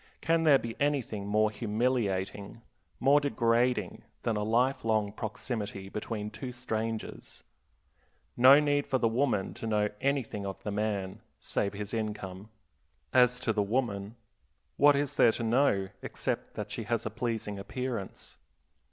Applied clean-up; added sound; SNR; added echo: none; none; none; none.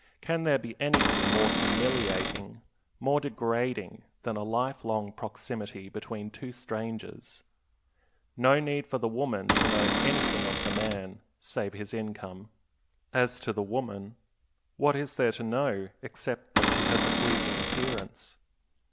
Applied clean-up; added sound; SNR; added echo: none; Cupboard open or close / Door; -5 dB; none.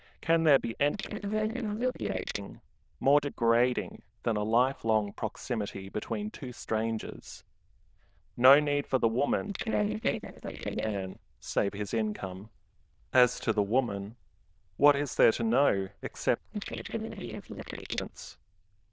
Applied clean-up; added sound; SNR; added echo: neural diffusion model UNIVERSE++.